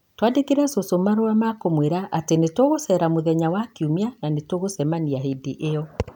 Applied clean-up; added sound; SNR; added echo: none; none; none; none.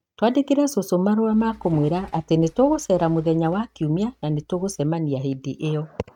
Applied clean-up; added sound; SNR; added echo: neural mask model RNNoise.